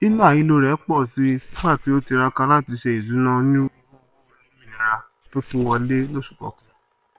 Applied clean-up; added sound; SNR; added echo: neural separator model SepFormer WHAM!.